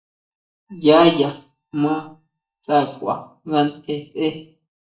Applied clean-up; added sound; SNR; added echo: neural mask model DeepFilterNet 3.